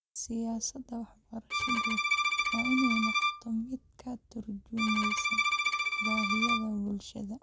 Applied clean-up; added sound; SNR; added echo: none; Bowed string instrument; -4 dB; none.